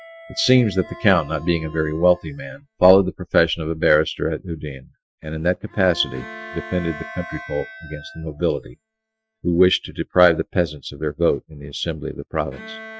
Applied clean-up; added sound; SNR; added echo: classical method Wiener filter.